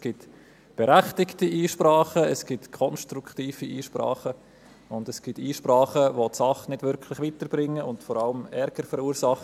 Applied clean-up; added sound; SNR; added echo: none; none; none; none.